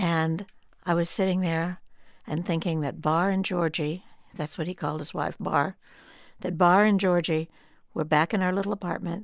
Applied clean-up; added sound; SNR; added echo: none; none; none; none.